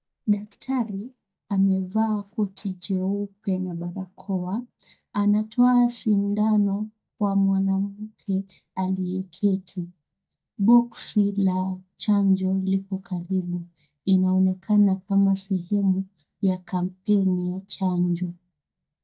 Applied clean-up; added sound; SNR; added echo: neural mask model DeepFilterNet 3.